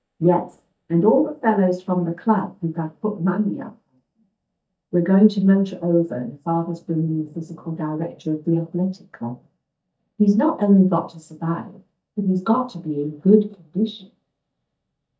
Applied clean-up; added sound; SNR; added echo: neural mask model DeepFilterNet 3.